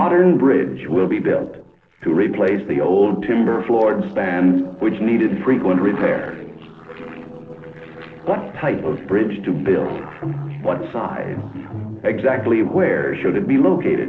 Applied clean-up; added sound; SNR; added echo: neural separator model SepFormer DNS4.